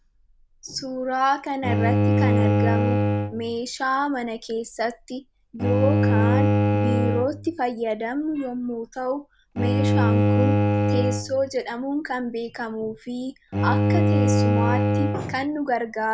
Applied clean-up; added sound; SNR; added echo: none; Bowed string instrument; -4 dB; none.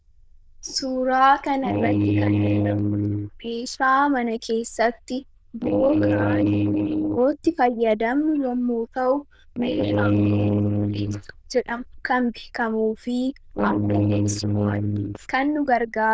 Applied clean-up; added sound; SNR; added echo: neural diffusion model UNIVERSE++.